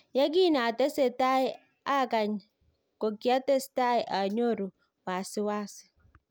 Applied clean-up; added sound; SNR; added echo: none; none; none; none.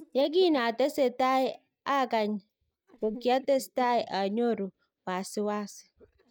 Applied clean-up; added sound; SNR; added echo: neural mask model DeepFilterNet 3.